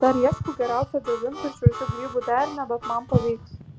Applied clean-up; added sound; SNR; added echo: none; Harmonica; 13 dB; none.